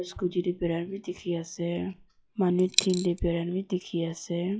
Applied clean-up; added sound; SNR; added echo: classical method log-MMSE.